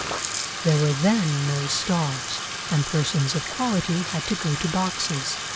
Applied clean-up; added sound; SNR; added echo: none; Bathtub (filling or washing); 6 dB; none.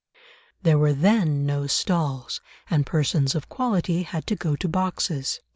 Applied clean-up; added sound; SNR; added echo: none; none; none; none.